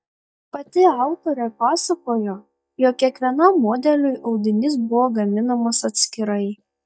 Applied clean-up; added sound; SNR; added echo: neural mask model DeepFilterNet 3.